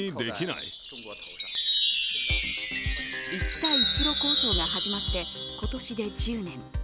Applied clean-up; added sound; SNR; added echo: none; Wind chime; -4 dB; none.